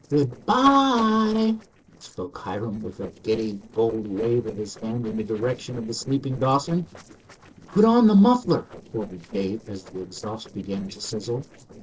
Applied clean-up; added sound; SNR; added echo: neural separator model SepFormer DNS4.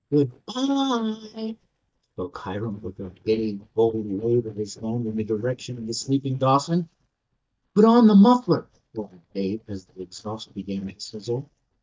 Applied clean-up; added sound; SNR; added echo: neural mask model DeepFilterNet 3.